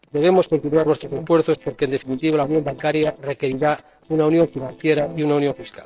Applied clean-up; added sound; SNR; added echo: neural separator model SepFormer DNS4.